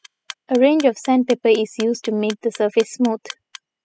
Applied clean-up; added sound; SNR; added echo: classical method spectral subtraction.